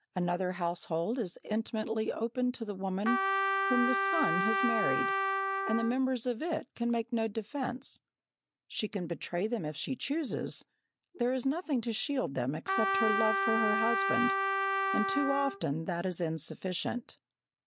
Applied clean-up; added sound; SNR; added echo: none; Trumpet; -2 dB; none.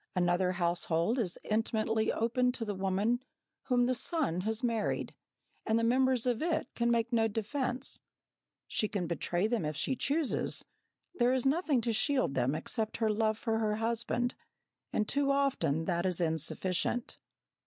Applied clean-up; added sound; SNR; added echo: none; none; none; none.